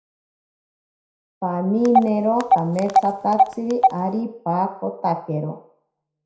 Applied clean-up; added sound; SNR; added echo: none; Telephone; -3 dB; reverberation time 0.5 s.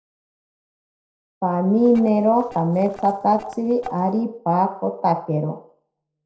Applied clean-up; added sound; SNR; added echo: neural separator model SepFormer DNS4.